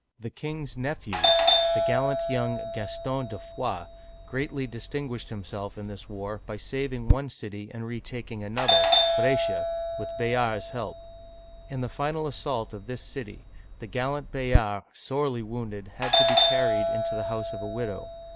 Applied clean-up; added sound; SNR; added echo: none; Doorbell; -4 dB; none.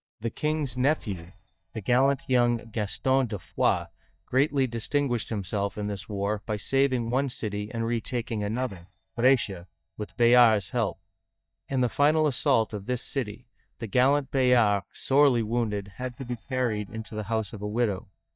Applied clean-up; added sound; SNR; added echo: neural mask model DeepFilterNet 3.